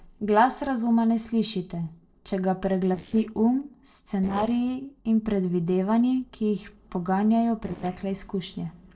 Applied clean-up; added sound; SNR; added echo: neural separator model SepFormer DNS4.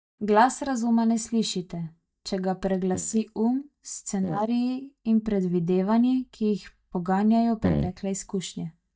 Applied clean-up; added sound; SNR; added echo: neural mask model DeepFilterNet 3.